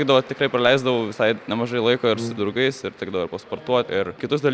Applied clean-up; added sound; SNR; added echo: none; Brass instrument; 12 dB; none.